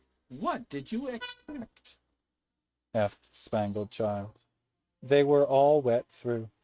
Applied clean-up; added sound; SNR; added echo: neural mask model RNNoise.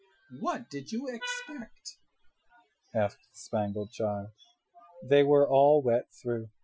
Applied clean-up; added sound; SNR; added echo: classical method Wiener filter.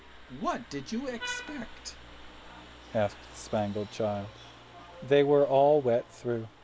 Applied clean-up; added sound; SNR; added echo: none; Vehicle horn, car horn, honking; 17 dB; none.